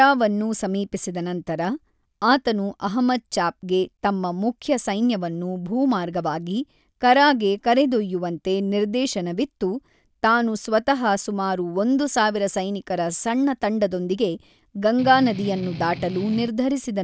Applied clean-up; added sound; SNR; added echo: none; Strum; 12 dB; none.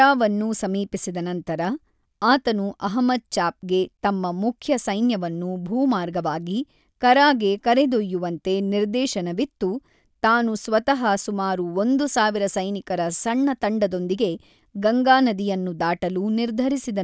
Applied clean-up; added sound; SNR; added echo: none; none; none; none.